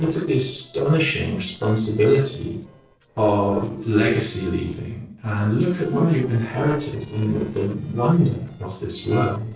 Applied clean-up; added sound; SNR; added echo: neural separator model SepFormer DNS4.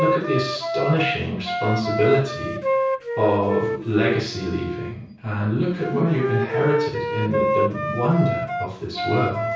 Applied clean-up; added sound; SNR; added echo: none; Wind instrument, woodwind instrument; 3 dB; reverberation time 0.6 s.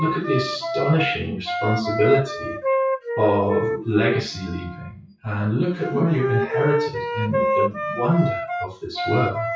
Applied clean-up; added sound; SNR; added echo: classical method WPE with log-MMSE.